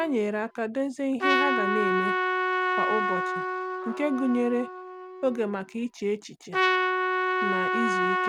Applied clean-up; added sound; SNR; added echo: none; Trumpet; -2 dB; none.